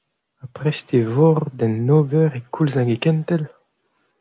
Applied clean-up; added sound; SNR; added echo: none; none; none; none.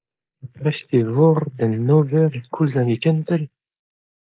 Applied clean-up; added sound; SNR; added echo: neural mask model Resemble Enhance denoiser.